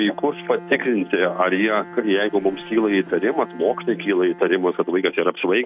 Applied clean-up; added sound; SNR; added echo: none; Bowed string instrument; 19 dB; none.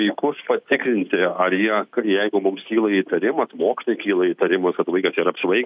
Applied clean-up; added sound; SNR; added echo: none; none; none; none.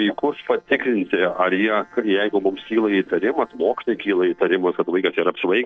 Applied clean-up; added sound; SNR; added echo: neural separator model SepFormer DNS4.